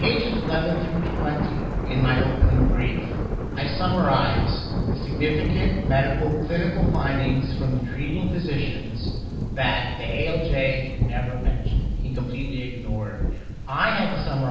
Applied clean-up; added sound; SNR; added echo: none; Thunder; 1 dB; reverberation time 0.9 s.